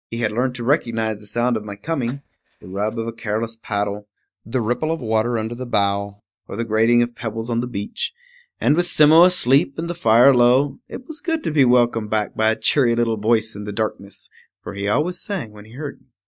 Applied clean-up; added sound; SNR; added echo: neural mask model DeepFilterNet 3.